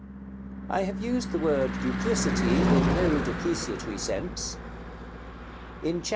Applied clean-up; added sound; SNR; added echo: none; Car passing by / Engine / Truck; 0 dB; none.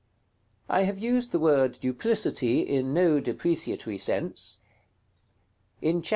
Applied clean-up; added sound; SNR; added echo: none; none; none; none.